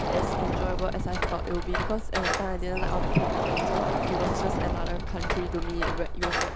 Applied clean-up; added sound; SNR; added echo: none; Door; -5 dB; none.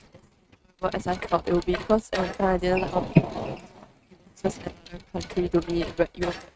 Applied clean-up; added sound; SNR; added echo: neural mask model RNNoise.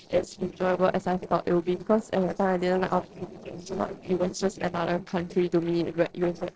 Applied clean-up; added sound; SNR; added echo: neural separator model SepFormer DNS4.